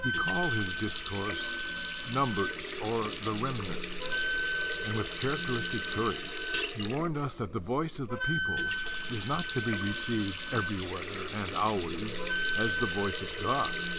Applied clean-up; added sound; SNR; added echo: none; Wind instrument, woodwind instrument + Water tap, faucet; -1 dB; none.